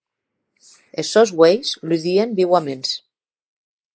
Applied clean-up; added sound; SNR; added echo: neural mask model Resemble Enhance denoiser.